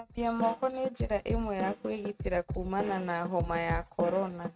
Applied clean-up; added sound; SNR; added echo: neural mask model RNNoise.